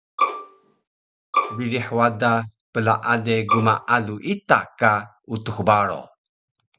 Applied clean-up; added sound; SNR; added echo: none; Bowed string instrument; 3 dB; none.